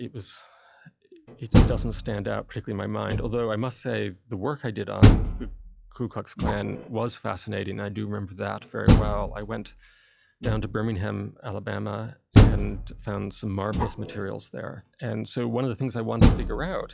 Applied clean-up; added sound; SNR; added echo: classical method log-MMSE.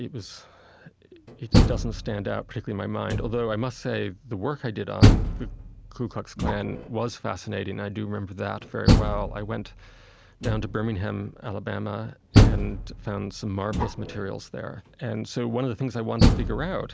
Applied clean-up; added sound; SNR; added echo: none; Door; -5 dB; none.